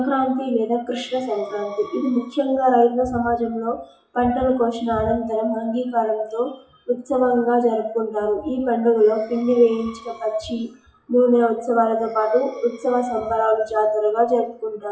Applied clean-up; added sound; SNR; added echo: classical method WPE with log-MMSE.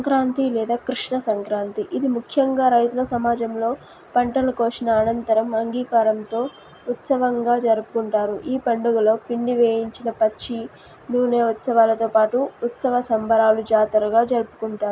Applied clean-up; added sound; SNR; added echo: none; none; none; none.